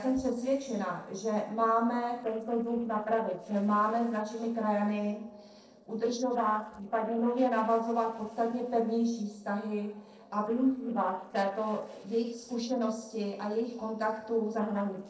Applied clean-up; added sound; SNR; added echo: neural separator model SepFormer DNS4.